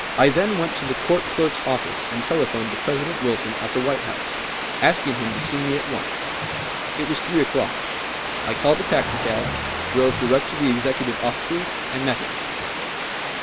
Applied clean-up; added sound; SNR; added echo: none; Water; 2 dB; none.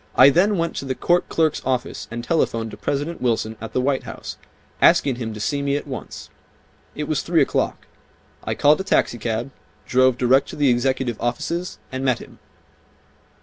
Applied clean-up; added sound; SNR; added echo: none; none; none; none.